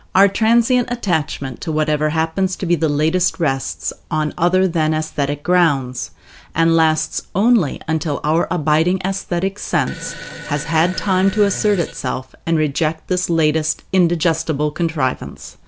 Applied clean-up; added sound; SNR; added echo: none; Fart; 14 dB; none.